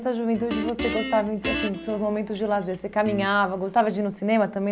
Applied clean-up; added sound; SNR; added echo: none; Guitar; 8 dB; none.